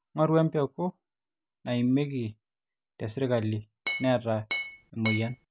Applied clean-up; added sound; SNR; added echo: none; Glass; 5 dB; none.